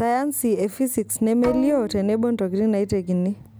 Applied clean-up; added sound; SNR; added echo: none; Bowed string instrument; 13 dB; none.